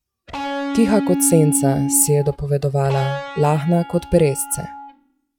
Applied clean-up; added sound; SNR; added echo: classical method log-MMSE.